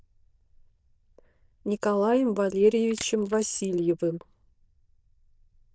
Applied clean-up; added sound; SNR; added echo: neural diffusion model UNIVERSE++.